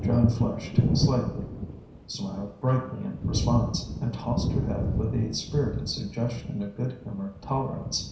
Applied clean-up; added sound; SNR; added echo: none; Thunder; 0 dB; reverberation time 0.7 s.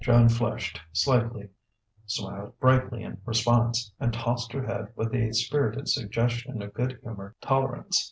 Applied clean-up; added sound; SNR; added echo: none; none; none; none.